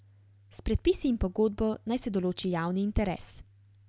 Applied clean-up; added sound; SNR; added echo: none; none; none; none.